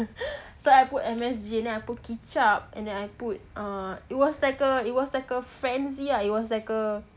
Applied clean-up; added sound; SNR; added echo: none; none; none; none.